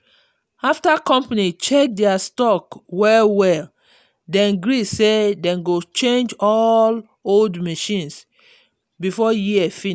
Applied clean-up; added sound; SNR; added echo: none; none; none; none.